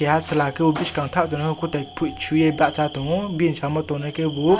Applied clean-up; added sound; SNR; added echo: none; none; none; none.